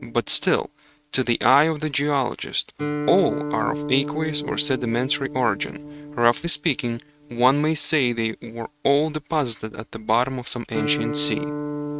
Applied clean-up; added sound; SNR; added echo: neural mask model RNNoise.